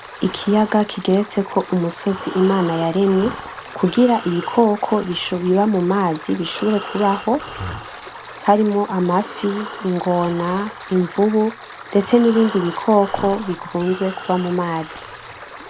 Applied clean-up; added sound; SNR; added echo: none; Stream + Breathing; 14 dB; none.